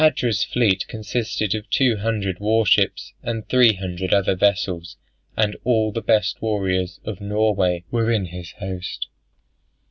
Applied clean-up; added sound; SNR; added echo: none; none; none; none.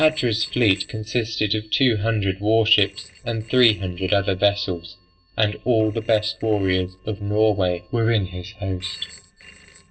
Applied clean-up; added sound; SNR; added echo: neural separator model SepFormer DNS4.